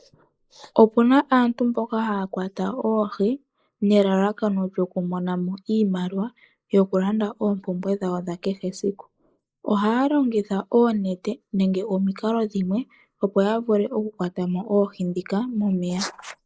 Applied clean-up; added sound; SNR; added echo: neural mask model Resemble Enhance denoiser.